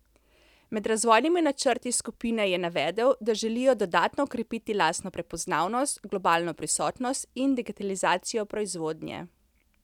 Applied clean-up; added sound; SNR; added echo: none; none; none; none.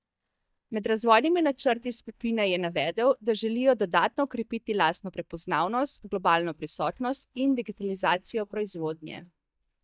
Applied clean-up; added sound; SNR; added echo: neural mask model DeepFilterNet 3.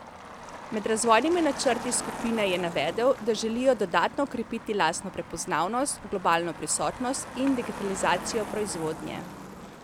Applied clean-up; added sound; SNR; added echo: none; Motor vehicle (road); 12 dB; none.